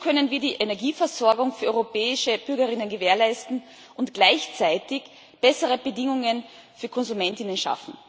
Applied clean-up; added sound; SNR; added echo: none; none; none; none.